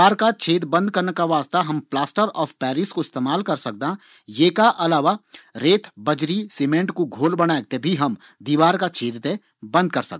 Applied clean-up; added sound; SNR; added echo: none; none; none; none.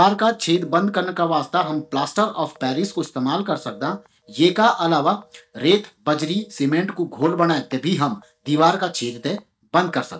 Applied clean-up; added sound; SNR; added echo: neural mask model DeepFilterNet 3.